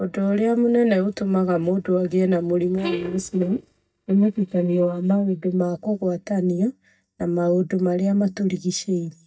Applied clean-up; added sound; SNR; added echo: neural mask model DeepFilterNet 3.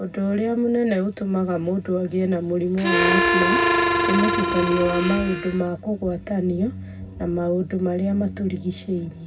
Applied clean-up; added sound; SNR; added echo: none; Harmonica; -2 dB; reverberation time 0.4 s.